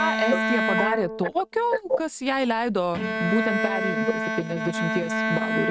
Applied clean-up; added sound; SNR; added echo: neural mask model RNNoise.